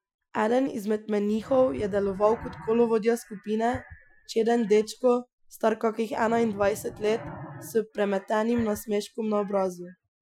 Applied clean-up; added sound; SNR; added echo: classical method Wiener filter.